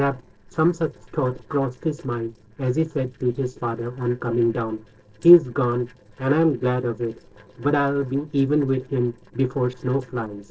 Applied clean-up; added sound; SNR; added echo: neural separator model SepFormer DNS4.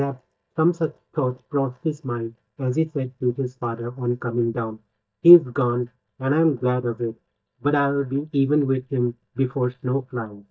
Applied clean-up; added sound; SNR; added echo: neural mask model DeepFilterNet 3.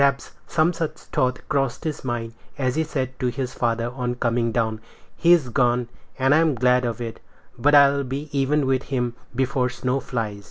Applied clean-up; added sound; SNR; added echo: none; none; none; none.